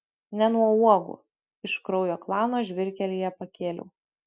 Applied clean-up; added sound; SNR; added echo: none; none; none; none.